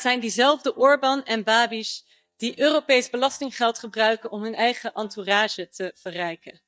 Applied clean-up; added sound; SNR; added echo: neural mask model DeepFilterNet 3.